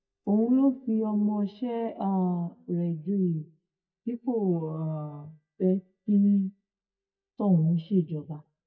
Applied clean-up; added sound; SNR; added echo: neural mask model DeepFilterNet 3.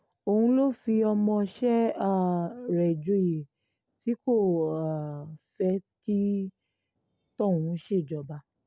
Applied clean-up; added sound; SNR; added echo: none; none; none; none.